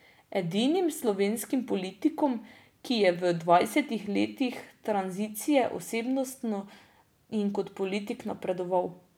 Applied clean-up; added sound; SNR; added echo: none; none; none; none.